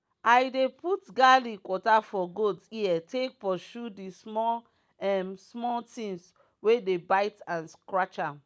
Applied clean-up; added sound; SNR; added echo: none; none; none; none.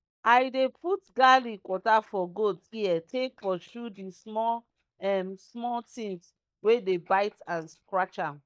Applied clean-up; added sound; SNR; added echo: neural mask model DeepFilterNet 3.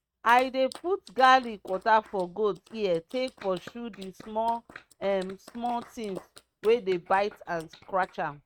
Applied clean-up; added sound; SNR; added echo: neural mask model RNNoise.